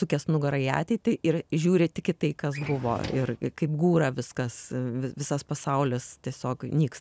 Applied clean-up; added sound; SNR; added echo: none; Drawer open or close; 13 dB; none.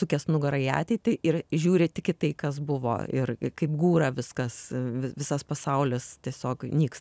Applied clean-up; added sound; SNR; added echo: none; none; none; none.